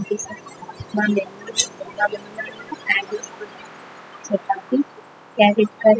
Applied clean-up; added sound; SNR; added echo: classical method spectral subtraction.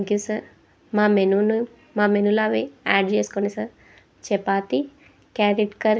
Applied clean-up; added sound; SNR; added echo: none; none; none; none.